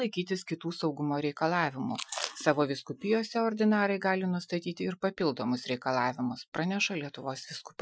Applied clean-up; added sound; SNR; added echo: classical method Wiener filter.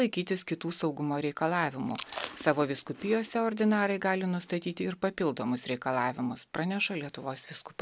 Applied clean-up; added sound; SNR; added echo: none; Chewing, mastication; 14 dB; none.